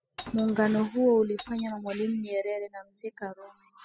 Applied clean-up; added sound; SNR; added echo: classical method spectral subtraction.